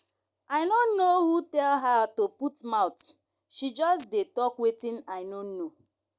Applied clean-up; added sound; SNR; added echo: none; none; none; none.